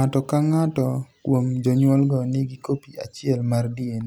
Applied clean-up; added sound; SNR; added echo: none; none; none; none.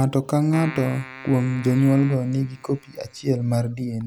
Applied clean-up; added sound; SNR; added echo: none; Keyboard (musical); 18 dB; none.